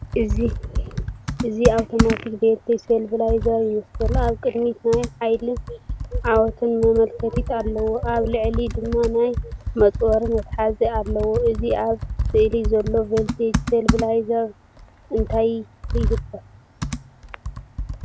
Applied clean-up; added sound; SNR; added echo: none; Computer keyboard; 5 dB; none.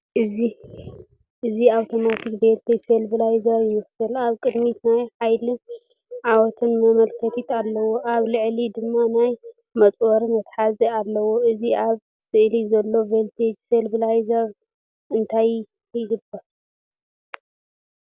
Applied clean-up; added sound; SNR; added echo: none; none; none; none.